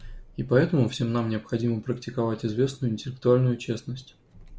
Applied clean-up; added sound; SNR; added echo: none; none; none; none.